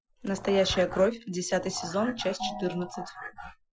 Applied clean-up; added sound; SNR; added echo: classical method Wiener filter.